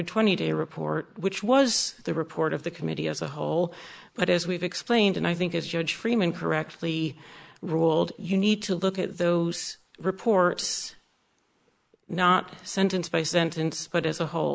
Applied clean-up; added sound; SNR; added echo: neural mask model Resemble Enhance denoiser.